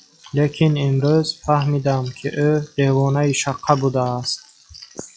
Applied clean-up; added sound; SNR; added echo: classical method log-MMSE.